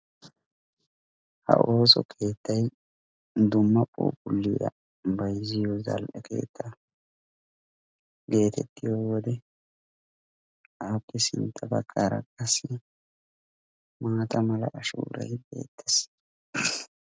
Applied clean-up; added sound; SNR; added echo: none; none; none; none.